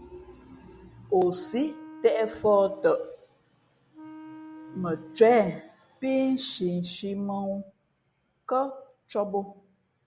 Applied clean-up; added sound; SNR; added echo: none; Wind instrument, woodwind instrument; 18 dB; none.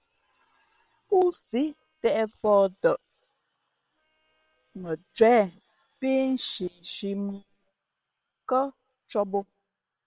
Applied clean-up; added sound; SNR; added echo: neural separator model SepFormer WHAM!.